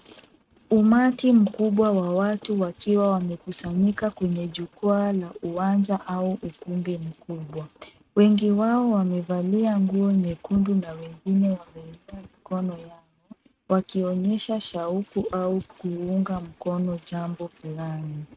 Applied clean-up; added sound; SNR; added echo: neural mask model RNNoise.